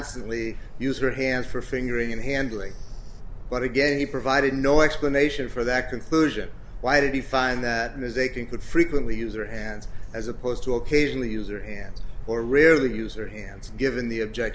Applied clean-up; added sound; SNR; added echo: none; none; none; none.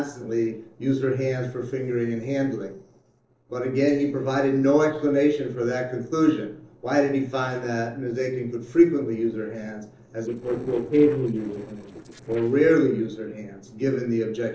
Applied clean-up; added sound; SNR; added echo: neural separator model SepFormer DNS4.